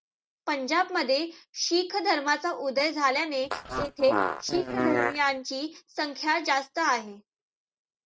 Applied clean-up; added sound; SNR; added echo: neural mask model RNNoise.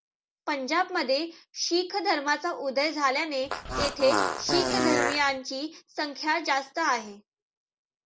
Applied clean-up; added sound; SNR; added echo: none; Fart; 0 dB; none.